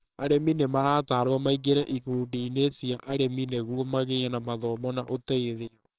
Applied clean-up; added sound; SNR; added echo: neural separator model SepFormer WHAMR!.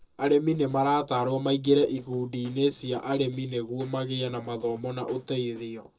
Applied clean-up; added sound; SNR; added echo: neural separator model SepFormer DNS4.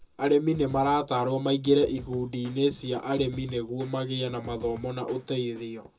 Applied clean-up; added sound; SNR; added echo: none; Snare drum / Drum kit; 19 dB; reverberation time 0.2 s.